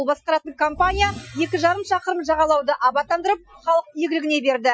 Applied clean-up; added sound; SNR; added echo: classical method Wiener filter.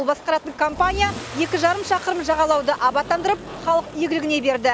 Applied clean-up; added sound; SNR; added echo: none; Engine starting / Accelerating, revving, vroom / Car + Aircraft; 14 dB; none.